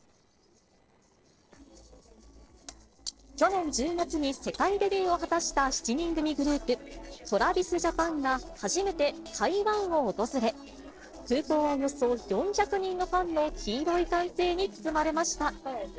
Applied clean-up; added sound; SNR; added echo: neural separator model SepFormer DNS4.